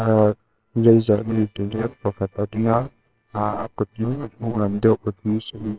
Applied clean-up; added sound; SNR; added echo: neural separator model SepFormer WHAMR!.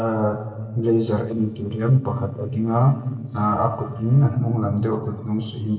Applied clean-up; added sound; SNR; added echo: neural separator model SepFormer DNS4.